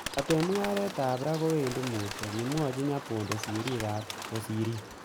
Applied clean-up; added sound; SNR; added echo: none; Bird; 8 dB; none.